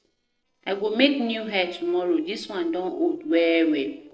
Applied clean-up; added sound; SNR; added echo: neural separator model SepFormer DNS4.